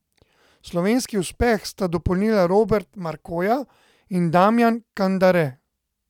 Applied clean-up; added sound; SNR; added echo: none; none; none; none.